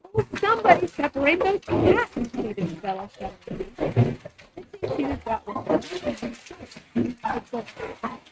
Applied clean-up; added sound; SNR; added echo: neural mask model RNNoise.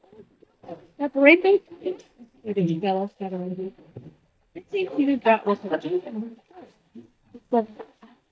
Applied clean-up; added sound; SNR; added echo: neural mask model DeepFilterNet 3.